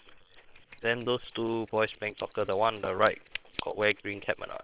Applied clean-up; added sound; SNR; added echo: neural separator model SepFormer WHAM!.